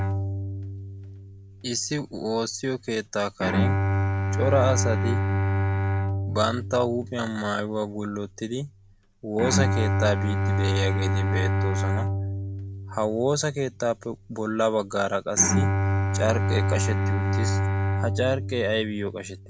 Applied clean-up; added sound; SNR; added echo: none; Bowed string instrument; -2 dB; none.